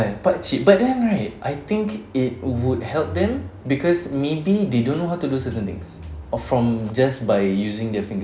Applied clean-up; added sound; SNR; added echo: none; none; none; none.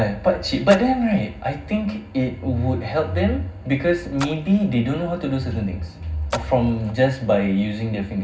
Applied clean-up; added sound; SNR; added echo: none; Splash, splatter; 18 dB; reverberation time 0.4 s.